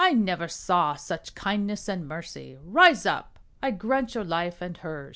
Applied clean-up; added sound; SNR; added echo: none; none; none; none.